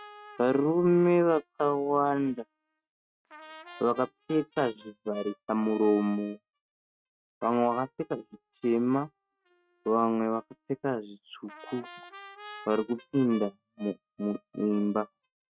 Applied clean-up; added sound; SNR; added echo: neural mask model RNNoise.